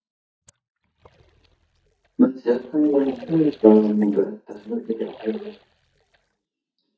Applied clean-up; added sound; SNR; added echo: neural mask model DeepFilterNet 3.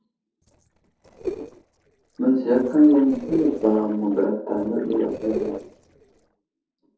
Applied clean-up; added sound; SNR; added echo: neural separator model SepFormer DNS4.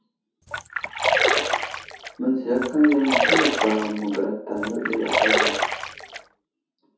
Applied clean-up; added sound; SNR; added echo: none; Splash, splatter; -2 dB; reverberation time 0.6 s.